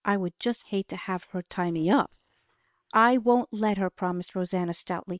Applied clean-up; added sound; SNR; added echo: neural separator model SepFormer WHAM!.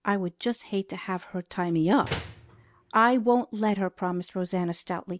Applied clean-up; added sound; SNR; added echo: none; Slam; 11 dB; none.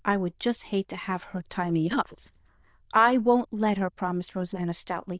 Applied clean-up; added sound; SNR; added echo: neural diffusion model UNIVERSE++.